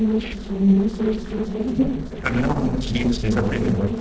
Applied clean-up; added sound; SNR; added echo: neural separator model SepFormer DNS4.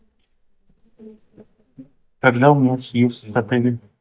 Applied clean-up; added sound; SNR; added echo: neural mask model DeepFilterNet 3.